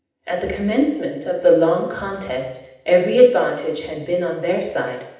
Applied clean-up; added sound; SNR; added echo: none; none; none; reverberation time 0.8 s.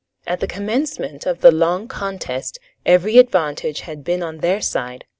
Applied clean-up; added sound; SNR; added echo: none; none; none; none.